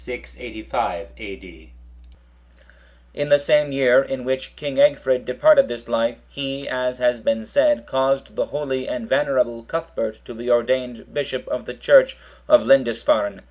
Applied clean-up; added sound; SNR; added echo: none; none; none; none.